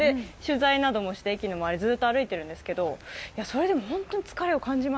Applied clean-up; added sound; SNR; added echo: none; none; none; none.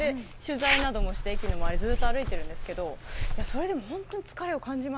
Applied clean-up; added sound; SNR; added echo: none; Zipper (clothing); -4 dB; none.